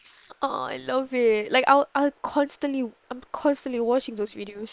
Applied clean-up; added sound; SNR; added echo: neural separator model SepFormer WHAM!.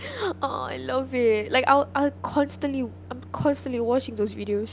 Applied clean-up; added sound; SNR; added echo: none; Microwave oven; 16 dB; none.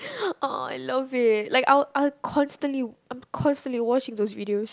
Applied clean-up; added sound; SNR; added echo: none; none; none; none.